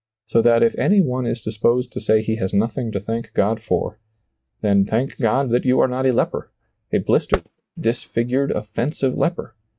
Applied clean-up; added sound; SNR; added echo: neural mask model RNNoise.